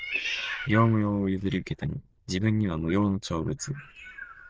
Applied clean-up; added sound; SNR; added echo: neural diffusion model UNIVERSE++.